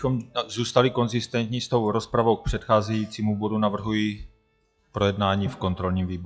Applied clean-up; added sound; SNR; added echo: classical method log-MMSE.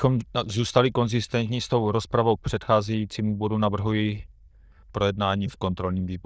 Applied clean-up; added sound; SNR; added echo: neural diffusion model UNIVERSE++.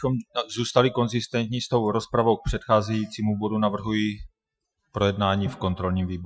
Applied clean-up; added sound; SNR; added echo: classical method Wiener filter.